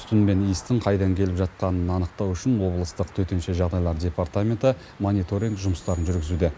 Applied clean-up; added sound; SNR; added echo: none; none; none; none.